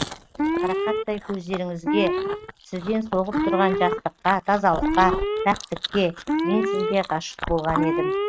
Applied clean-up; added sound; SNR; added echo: neural mask model RNNoise.